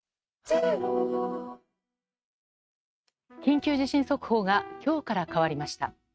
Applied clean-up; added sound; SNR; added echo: neural mask model RNNoise.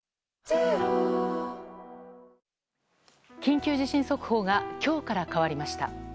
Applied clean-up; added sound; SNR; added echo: none; Piano; 12 dB; none.